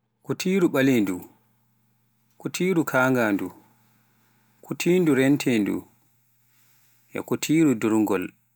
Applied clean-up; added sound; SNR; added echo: none; none; none; none.